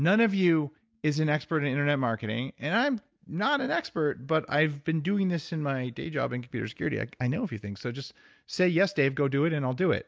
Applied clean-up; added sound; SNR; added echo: none; none; none; none.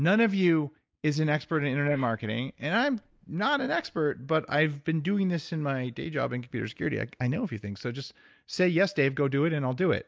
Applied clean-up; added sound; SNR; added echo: neural mask model Resemble Enhance denoiser.